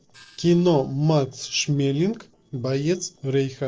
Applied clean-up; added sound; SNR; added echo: neural separator model SepFormer DNS4.